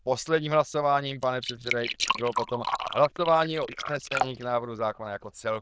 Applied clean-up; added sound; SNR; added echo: neural diffusion model UNIVERSE++.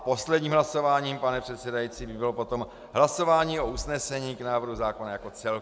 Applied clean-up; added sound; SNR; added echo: none; none; none; none.